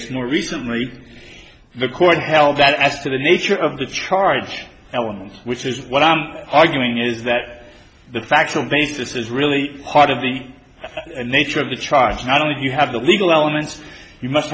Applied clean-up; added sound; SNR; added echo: none; none; none; none.